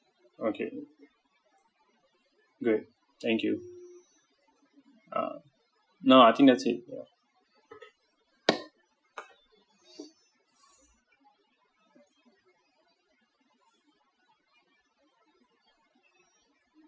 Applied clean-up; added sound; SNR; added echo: classical method Wiener filter.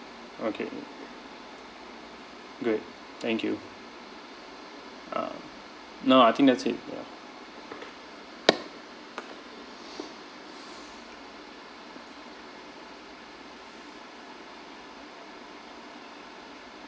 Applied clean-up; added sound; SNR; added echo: none; none; none; none.